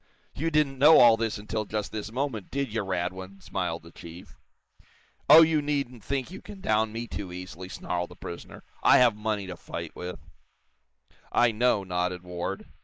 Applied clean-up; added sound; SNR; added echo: neural mask model Resemble Enhance denoiser.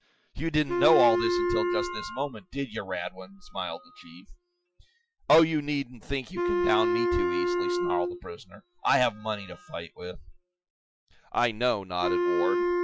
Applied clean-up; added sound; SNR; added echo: classical method Wiener filter.